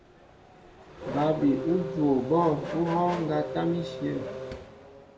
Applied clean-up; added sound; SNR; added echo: none; Race car, auto racing / Accelerating, revving, vroom; 9 dB; reverberation time 0.4 s.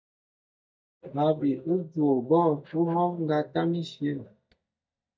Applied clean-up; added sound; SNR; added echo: neural mask model DeepFilterNet 3.